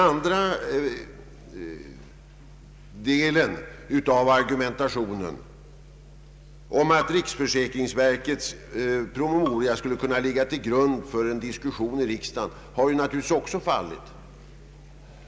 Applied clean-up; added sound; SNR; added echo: none; Bowed string instrument; 18 dB; none.